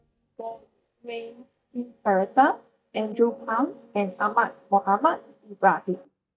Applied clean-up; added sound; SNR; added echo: neural mask model DeepFilterNet 3.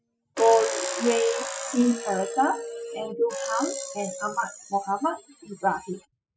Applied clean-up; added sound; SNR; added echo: classical method Wiener filter.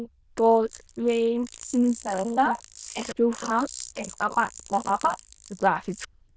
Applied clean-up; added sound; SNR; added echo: neural diffusion model UNIVERSE++.